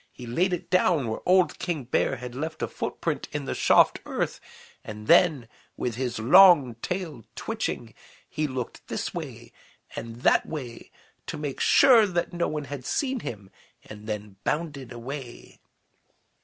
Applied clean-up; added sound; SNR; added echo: none; none; none; none.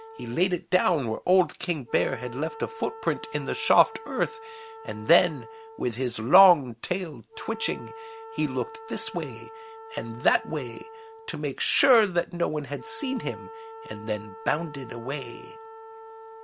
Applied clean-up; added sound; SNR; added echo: none; Wind instrument, woodwind instrument; 16 dB; none.